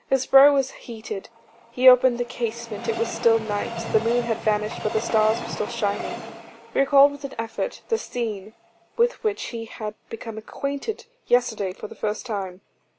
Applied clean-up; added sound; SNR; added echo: none; Train; 14 dB; none.